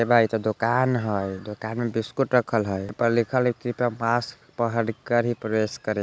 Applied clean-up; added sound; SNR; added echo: none; none; none; none.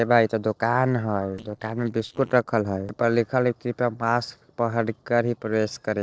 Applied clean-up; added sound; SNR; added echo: neural separator model SepFormer DNS4.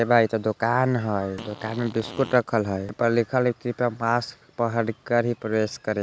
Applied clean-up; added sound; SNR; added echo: none; Fart; 17 dB; none.